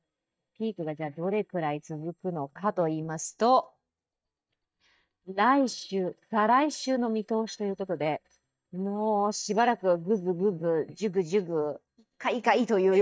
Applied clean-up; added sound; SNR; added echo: neural mask model DeepFilterNet 3.